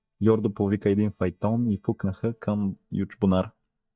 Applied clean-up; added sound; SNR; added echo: neural mask model DeepFilterNet 3.